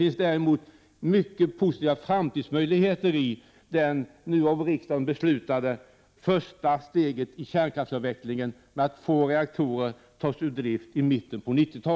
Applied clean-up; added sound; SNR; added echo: none; none; none; none.